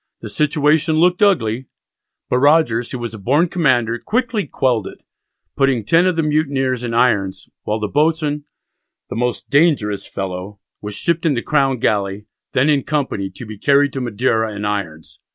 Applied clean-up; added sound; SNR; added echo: none; none; none; none.